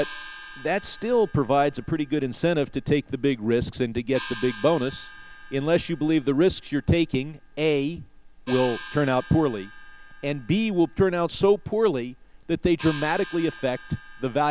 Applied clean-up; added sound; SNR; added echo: none; Gong; 17 dB; none.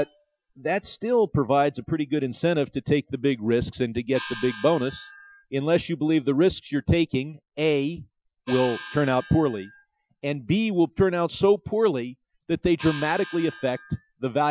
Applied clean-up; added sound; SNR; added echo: classical method Wiener filter.